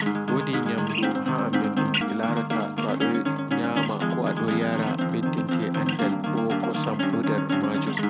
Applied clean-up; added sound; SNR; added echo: none; Acoustic guitar; -4 dB; none.